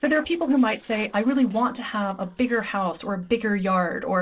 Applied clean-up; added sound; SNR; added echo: neural separator model SepFormer DNS4.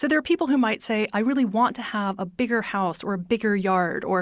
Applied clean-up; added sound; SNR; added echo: none; none; none; none.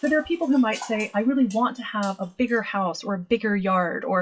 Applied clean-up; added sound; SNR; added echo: classical method WPE with log-MMSE.